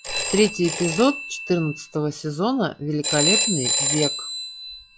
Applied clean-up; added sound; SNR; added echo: classical method log-MMSE.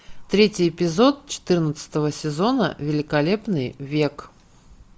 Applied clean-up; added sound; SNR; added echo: none; none; none; none.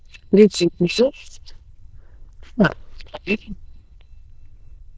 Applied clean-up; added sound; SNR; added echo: neural diffusion model UNIVERSE++.